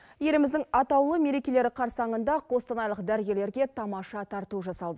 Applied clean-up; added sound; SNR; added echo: none; none; none; none.